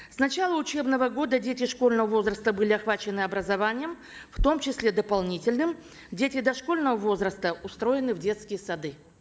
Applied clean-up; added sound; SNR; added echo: none; none; none; none.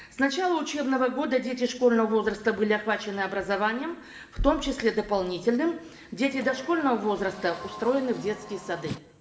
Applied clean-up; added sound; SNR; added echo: none; Car; 16 dB; reverberation time 0.8 s.